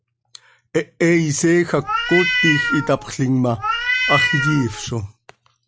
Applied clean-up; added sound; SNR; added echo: none; Meow; 1 dB; none.